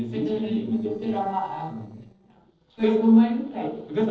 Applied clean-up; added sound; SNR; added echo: neural separator model SepFormer DNS4.